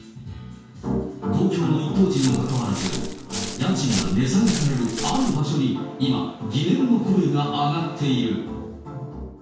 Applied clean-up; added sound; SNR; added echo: none; Walk, footsteps; 9 dB; reverberation time 0.6 s.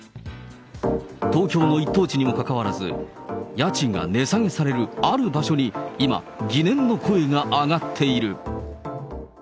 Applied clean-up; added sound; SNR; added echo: none; none; none; none.